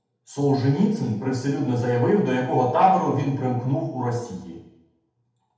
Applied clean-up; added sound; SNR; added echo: none; none; none; reverberation time 0.8 s.